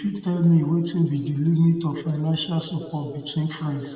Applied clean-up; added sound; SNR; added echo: none; none; none; reverberation time 2.0 s.